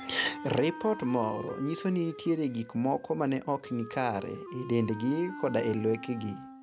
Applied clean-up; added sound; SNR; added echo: none; Wind instrument, woodwind instrument; 13 dB; none.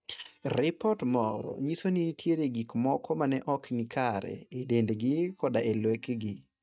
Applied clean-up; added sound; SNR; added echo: neural mask model DeepFilterNet 3.